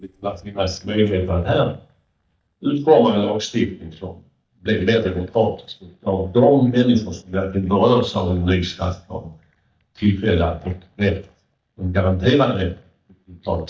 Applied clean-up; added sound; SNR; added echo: neural mask model DeepFilterNet 3.